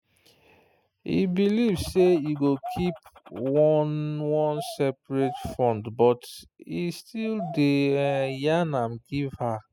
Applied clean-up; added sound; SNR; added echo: classical method spectral subtraction.